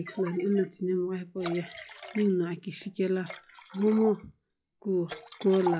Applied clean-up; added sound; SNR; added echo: classical method log-MMSE.